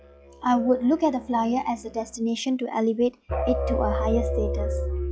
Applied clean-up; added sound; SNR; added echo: classical method log-MMSE.